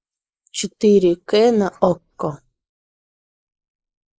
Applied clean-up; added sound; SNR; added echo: neural mask model Resemble Enhance denoiser.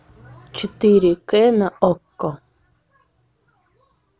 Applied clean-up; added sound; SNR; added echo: none; none; none; none.